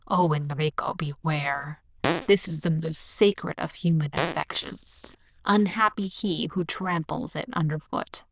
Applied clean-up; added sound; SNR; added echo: neural diffusion model UNIVERSE++.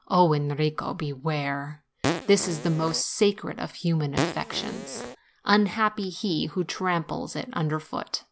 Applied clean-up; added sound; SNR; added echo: none; Fart; 5 dB; none.